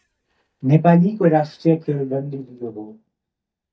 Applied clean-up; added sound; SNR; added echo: neural mask model DeepFilterNet 3.